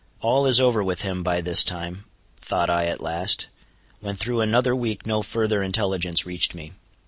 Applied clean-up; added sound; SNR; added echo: none; none; none; none.